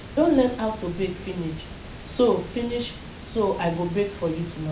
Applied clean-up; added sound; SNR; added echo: none; Water; 13 dB; reverberation time 0.4 s.